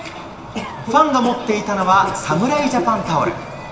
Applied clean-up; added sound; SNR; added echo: none; Cough; 12 dB; reverberation time 2.0 s.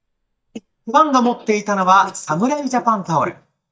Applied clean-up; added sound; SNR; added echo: neural mask model DeepFilterNet 3.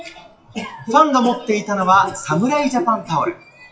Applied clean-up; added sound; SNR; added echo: classical method WPE with log-MMSE.